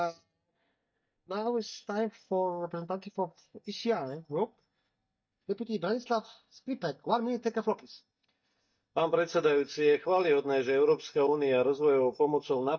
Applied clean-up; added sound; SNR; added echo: neural mask model DeepFilterNet 3.